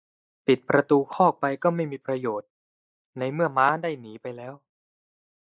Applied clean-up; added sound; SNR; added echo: neural mask model Resemble Enhance denoiser.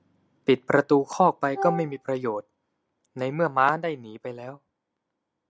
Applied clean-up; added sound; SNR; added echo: none; Wind instrument, woodwind instrument; 6 dB; none.